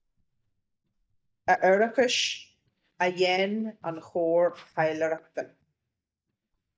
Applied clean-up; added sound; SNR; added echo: neural mask model DeepFilterNet 3.